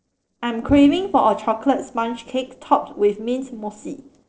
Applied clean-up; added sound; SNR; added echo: neural separator model SepFormer DNS4.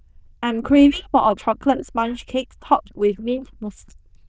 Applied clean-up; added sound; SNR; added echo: neural diffusion model UNIVERSE++.